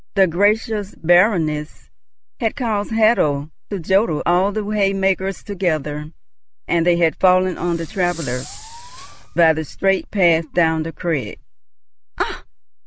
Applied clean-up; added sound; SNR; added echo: none; Fireworks; 17 dB; none.